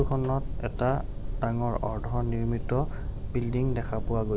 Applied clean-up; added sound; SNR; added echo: none; Fire; 2 dB; none.